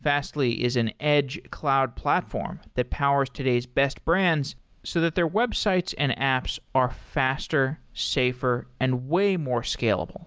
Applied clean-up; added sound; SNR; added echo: none; none; none; none.